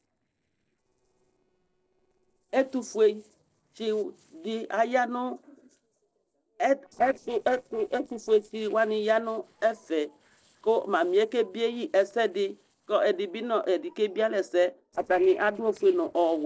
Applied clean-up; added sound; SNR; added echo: neural separator model SepFormer DNS4.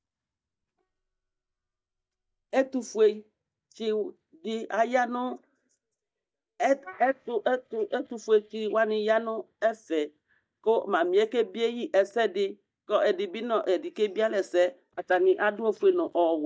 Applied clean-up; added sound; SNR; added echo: neural mask model DeepFilterNet 3.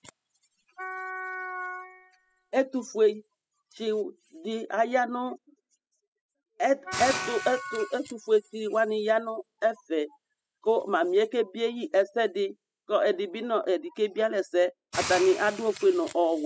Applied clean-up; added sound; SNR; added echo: classical method spectral subtraction.